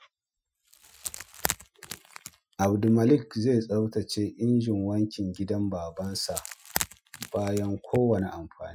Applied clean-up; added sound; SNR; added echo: classical method Wiener filter.